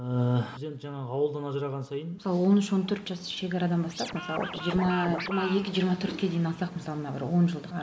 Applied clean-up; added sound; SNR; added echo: none; Scratching (performance technique); 8 dB; none.